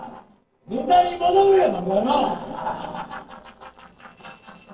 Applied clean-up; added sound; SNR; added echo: neural separator model SepFormer DNS4.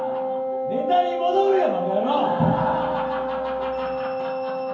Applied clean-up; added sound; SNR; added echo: none; Wind instrument, woodwind instrument; 2 dB; reverberation time 0.9 s.